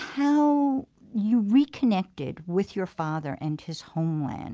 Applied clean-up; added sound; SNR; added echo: none; none; none; none.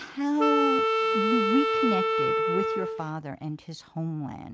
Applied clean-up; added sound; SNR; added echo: none; Wind instrument, woodwind instrument; -4 dB; none.